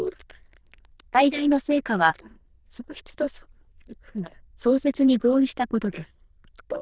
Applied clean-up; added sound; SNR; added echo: neural diffusion model UNIVERSE++.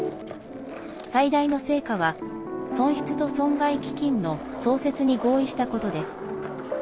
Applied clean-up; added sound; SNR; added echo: none; Skateboard + Dog; 13 dB; none.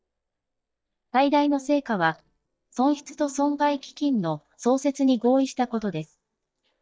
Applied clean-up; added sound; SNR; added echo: neural mask model DeepFilterNet 3.